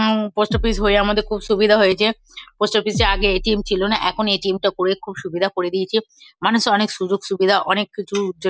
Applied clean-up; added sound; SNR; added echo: none; Bass drum; 10 dB; none.